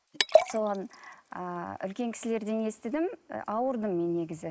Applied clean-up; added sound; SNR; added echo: neural mask model Resemble Enhance denoiser.